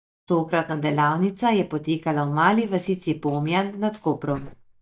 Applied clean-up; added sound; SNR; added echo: neural mask model DeepFilterNet 3.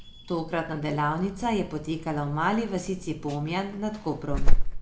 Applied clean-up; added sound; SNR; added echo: none; Alarm / Insect; -5 dB; none.